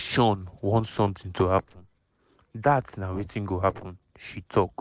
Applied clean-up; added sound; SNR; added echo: neural separator model SepFormer DNS4.